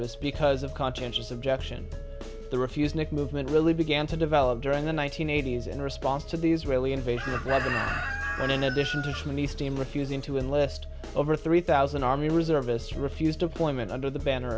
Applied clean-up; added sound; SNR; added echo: none; Chicken, rooster; 7 dB; none.